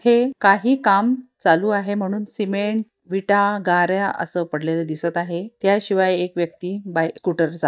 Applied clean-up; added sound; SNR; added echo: neural mask model DeepFilterNet 3.